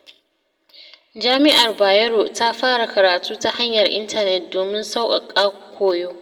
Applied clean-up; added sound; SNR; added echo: none; none; none; reverberation time 0.9 s.